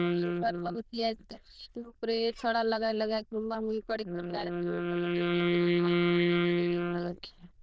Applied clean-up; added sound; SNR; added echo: neural diffusion model UNIVERSE++.